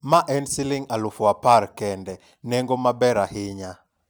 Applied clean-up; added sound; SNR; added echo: none; none; none; none.